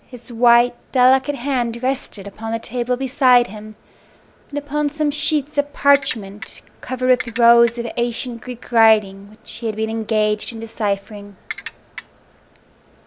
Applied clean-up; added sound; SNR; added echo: none; Ratchet, pawl; 13 dB; none.